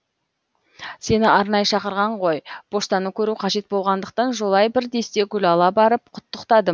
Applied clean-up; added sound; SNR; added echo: none; none; none; none.